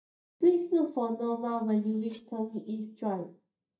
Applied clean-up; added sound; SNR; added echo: neural mask model DeepFilterNet 3.